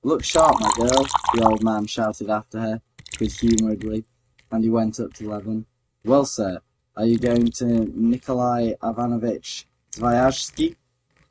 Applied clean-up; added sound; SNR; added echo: neural mask model RNNoise.